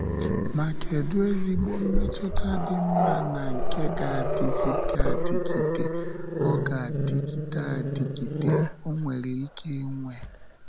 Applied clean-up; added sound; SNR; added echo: none; Growling; -4 dB; none.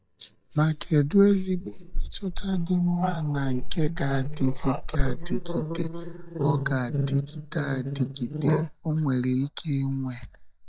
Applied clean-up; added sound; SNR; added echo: neural mask model DeepFilterNet 3.